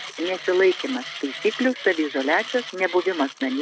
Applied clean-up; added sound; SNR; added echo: none; Mechanisms; 12 dB; none.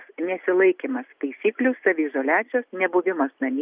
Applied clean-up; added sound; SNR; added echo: none; none; none; none.